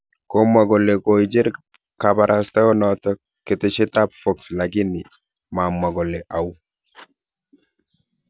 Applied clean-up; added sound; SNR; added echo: none; none; none; none.